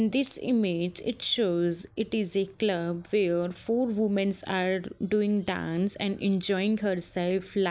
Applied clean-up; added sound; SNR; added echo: none; none; none; none.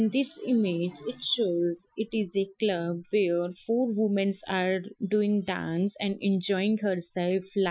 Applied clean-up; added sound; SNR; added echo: classical method Wiener filter.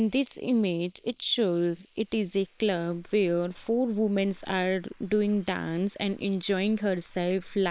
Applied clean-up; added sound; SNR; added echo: neural separator model SepFormer WHAM!.